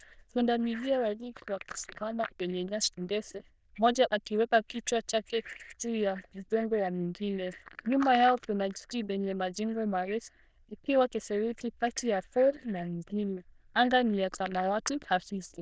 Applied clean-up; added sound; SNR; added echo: neural diffusion model UNIVERSE++.